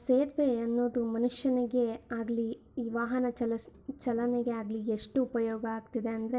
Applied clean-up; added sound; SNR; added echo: none; none; none; none.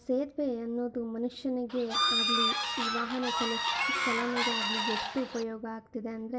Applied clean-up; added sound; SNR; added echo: none; Bird / Fowl; -4 dB; none.